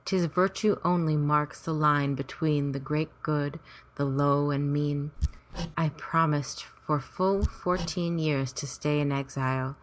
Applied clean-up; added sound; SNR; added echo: none; Hammer; 8 dB; none.